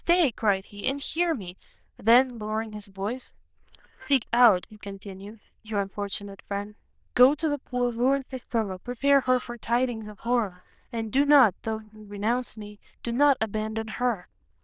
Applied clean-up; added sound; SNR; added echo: neural diffusion model UNIVERSE++.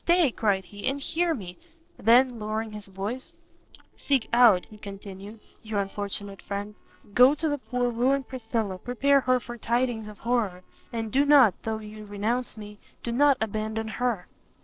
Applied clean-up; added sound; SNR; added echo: neural separator model SepFormer DNS4.